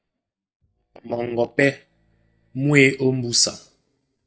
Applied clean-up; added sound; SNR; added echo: neural mask model DeepFilterNet 3.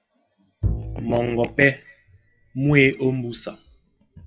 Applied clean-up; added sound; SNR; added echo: classical method WPE with log-MMSE.